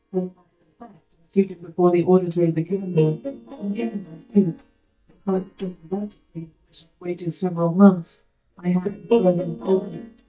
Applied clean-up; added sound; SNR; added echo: neural mask model DeepFilterNet 3.